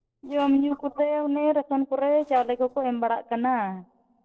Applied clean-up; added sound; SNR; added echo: neural separator model SepFormer DNS4.